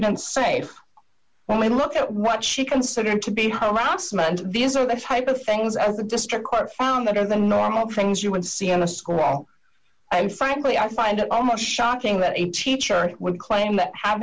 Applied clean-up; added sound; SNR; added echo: none; none; none; none.